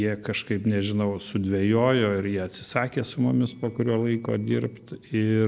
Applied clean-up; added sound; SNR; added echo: neural separator model SepFormer DNS4.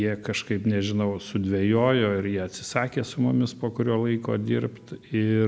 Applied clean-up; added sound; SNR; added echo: none; none; none; none.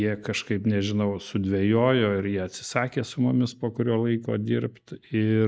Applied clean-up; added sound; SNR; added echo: neural mask model DeepFilterNet 3.